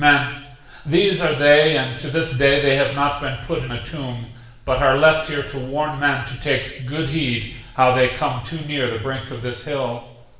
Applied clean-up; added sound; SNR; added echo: none; none; none; reverberation time 0.8 s.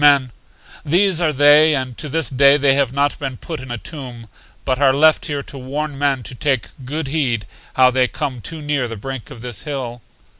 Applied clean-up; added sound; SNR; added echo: none; none; none; none.